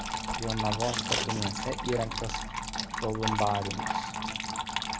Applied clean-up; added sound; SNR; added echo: none; Trickle, dribble / Water tap, faucet + Scissors; -1 dB; none.